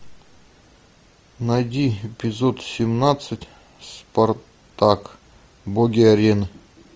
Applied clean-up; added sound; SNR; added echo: none; none; none; none.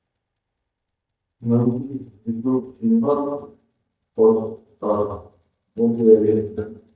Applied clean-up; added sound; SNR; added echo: neural mask model DeepFilterNet 3.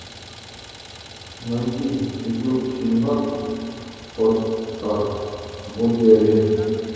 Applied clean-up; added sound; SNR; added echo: none; Idling; 17 dB; reverberation time 2.2 s.